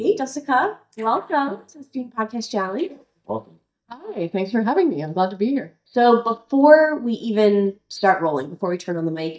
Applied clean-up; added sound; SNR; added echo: neural mask model DeepFilterNet 3.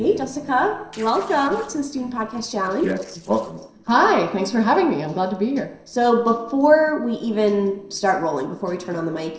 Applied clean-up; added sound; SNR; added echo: neural separator model SepFormer DNS4.